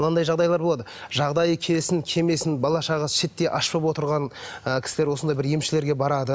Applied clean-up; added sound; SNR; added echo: none; none; none; none.